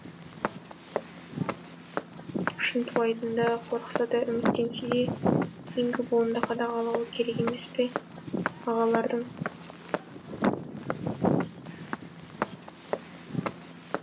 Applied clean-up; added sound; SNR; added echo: none; Walk, footsteps; 2 dB; none.